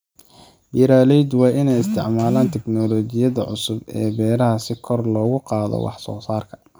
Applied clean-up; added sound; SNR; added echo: none; none; none; none.